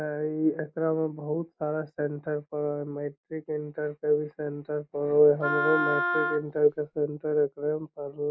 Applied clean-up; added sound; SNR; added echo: none; Wind instrument, woodwind instrument; 2 dB; none.